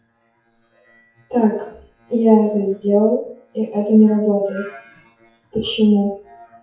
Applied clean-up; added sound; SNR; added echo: classical method WPE with log-MMSE.